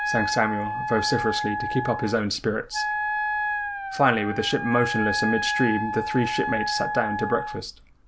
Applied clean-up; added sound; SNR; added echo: none; Wind instrument, woodwind instrument; 2 dB; none.